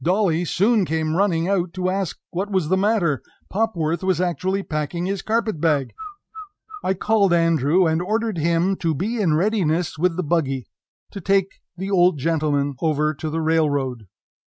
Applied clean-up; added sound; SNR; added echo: neural mask model RNNoise.